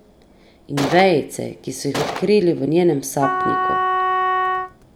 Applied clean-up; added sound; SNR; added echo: none; Gunshot, gunfire + Wind instrument, woodwind instrument; 1 dB; none.